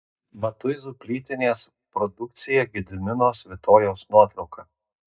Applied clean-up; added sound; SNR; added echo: neural mask model DeepFilterNet 3.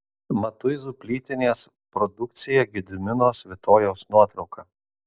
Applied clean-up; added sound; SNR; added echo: none; none; none; none.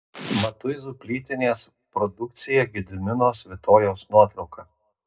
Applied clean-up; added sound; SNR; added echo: none; Domestic sounds, home sounds; 14 dB; reverberation time 0.2 s.